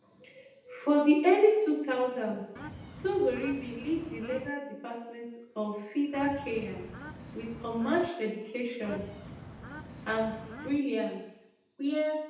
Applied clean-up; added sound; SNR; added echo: none; Bird / Fowl; 13 dB; reverberation time 0.8 s.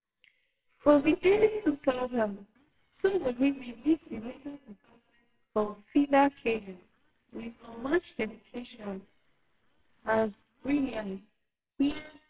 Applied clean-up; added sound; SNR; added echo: neural separator model SepFormer WHAMR!.